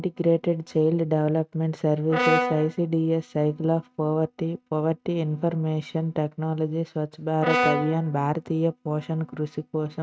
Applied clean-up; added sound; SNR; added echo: neural mask model RNNoise.